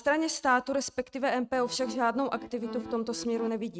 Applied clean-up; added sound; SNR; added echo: neural mask model RNNoise.